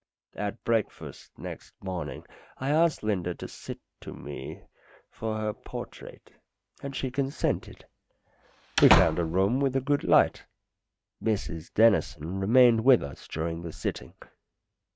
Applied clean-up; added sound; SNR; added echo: neural mask model RNNoise.